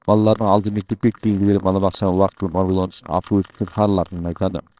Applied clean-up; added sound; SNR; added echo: neural separator model SepFormer WHAMR!.